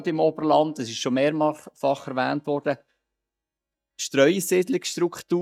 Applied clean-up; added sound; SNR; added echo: neural mask model DeepFilterNet 3.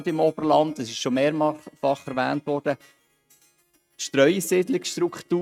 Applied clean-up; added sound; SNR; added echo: neural mask model RNNoise.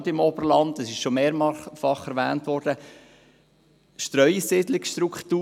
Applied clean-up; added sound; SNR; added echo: none; none; none; none.